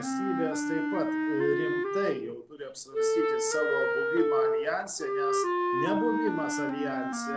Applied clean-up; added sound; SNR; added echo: none; Wind instrument, woodwind instrument; -4 dB; none.